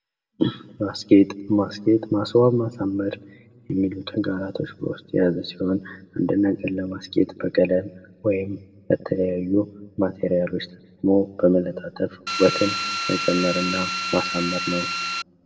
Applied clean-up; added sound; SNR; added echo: none; Drill; 4 dB; reverberation time 0.6 s.